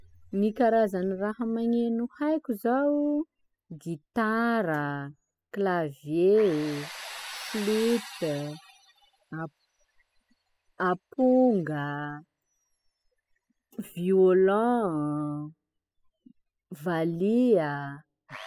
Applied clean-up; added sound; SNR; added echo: classical method spectral subtraction.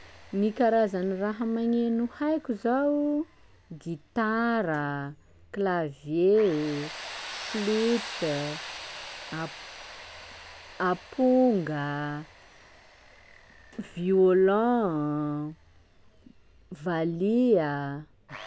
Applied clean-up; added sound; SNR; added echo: none; Tools; 17 dB; none.